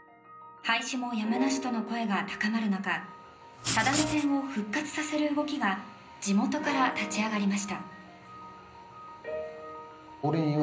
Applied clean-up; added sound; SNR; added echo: none; Writing; 3 dB; reverberation time 0.5 s.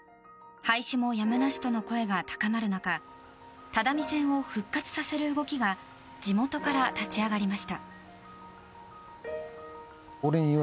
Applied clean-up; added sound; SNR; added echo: none; none; none; none.